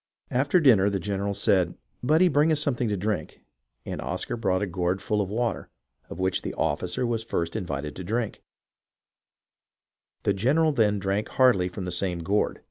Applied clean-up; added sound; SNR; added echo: none; none; none; none.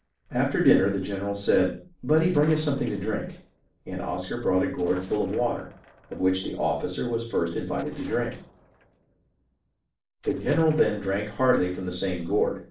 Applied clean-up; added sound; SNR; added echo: neural separator model SepFormer DNS4.